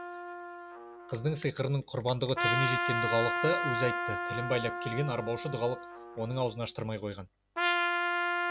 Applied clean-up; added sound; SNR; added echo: none; Trumpet; 0 dB; none.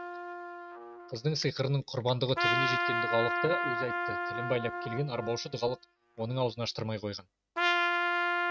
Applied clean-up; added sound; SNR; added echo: neural mask model RNNoise.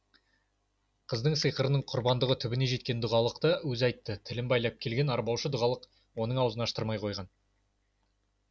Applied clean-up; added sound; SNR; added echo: none; none; none; none.